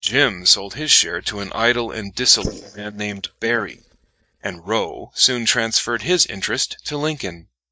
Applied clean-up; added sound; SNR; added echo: neural mask model DeepFilterNet 3.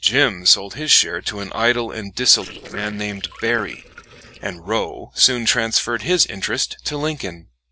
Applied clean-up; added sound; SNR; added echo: neural separator model SepFormer DNS4.